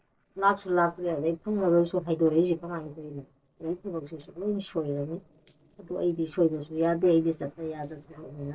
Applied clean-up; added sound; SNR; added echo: neural separator model SepFormer DNS4.